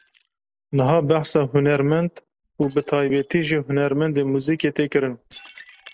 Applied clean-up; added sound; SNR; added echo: neural separator model SepFormer DNS4.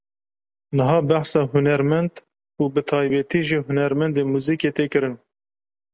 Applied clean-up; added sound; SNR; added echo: none; none; none; none.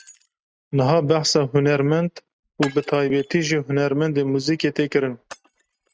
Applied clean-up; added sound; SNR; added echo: neural mask model RNNoise.